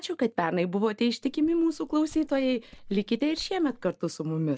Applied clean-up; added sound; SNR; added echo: neural mask model DeepFilterNet 3.